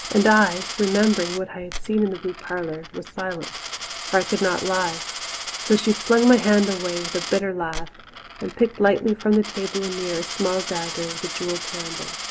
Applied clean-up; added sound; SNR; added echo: none; Coin (dropping); 9 dB; none.